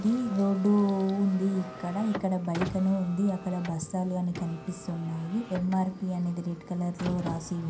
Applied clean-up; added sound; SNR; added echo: none; Car; 13 dB; reverberation time 0.3 s.